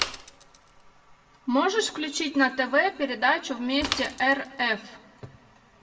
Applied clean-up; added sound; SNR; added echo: none; Mechanisms / Bicycle; 13 dB; reverberation time 1.1 s.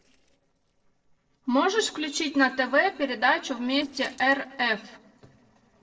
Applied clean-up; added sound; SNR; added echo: neural separator model SepFormer DNS4.